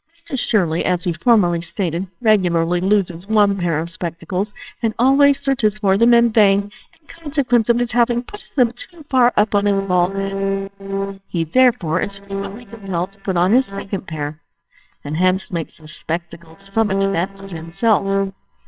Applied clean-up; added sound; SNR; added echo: neural separator model SepFormer WHAMR!.